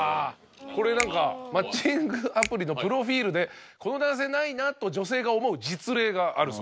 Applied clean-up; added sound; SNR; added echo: none; Finger snapping; 11 dB; none.